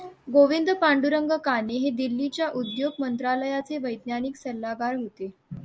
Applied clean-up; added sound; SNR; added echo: none; none; none; none.